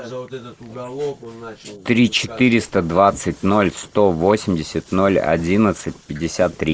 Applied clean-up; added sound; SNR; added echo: neural mask model Resemble Enhance denoiser.